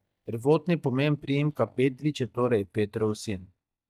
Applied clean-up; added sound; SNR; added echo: neural mask model DeepFilterNet 3.